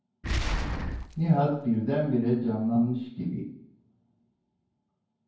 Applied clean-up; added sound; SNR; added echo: none; Boom; 5 dB; reverberation time 0.9 s.